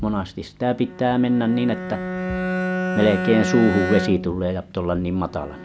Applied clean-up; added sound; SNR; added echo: none; Bowed string instrument; 5 dB; none.